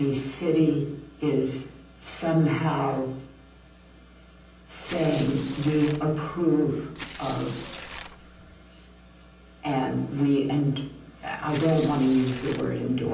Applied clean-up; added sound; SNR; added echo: none; Tearing; 12 dB; reverberation time 0.6 s.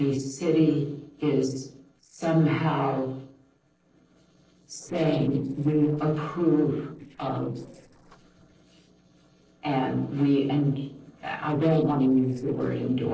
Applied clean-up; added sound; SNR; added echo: neural separator model SepFormer DNS4.